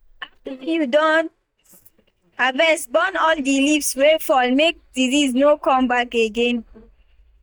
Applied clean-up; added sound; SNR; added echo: neural mask model DeepFilterNet 3.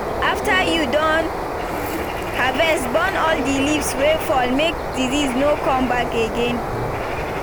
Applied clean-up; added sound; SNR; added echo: none; Bird; 3 dB; none.